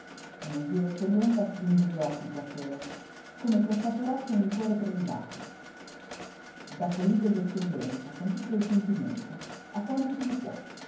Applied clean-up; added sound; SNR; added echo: none; Mechanisms; 15 dB; reverberation time 0.9 s.